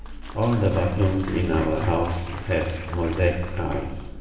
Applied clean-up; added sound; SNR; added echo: none; Applause; 17 dB; reverberation time 1.1 s.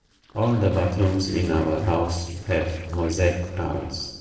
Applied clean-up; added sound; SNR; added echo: neural separator model SepFormer DNS4.